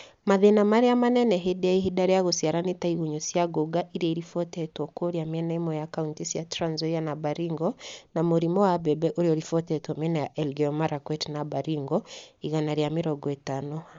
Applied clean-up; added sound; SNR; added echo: neural mask model Resemble Enhance denoiser.